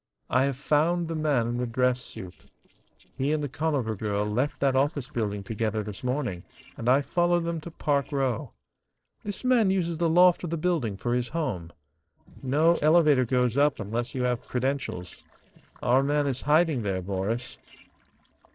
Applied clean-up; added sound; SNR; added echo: neural separator model SepFormer DNS4.